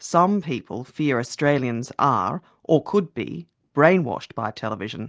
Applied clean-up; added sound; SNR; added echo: none; none; none; none.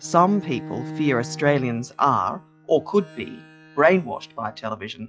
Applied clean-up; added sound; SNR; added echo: classical method log-MMSE.